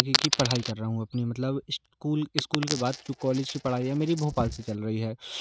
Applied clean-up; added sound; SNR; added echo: neural mask model RNNoise.